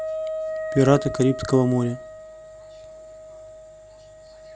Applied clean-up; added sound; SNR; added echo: none; Wind instrument, woodwind instrument; 9 dB; none.